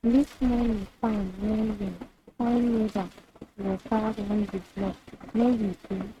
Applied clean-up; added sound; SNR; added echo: neural mask model RNNoise.